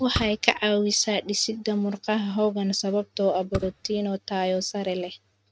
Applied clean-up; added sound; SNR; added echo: neural mask model RNNoise.